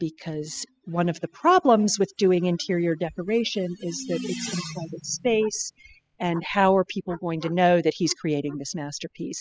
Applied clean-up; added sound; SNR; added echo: classical method spectral subtraction.